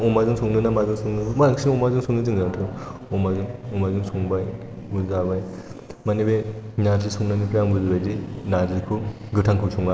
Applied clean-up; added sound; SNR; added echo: none; none; none; none.